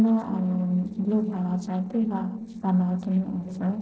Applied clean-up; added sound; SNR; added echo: neural separator model SepFormer DNS4.